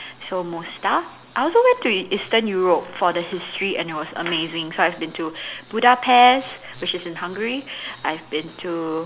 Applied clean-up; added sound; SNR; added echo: none; none; none; none.